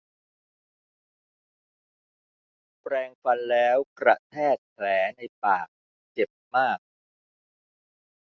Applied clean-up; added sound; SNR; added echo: none; none; none; none.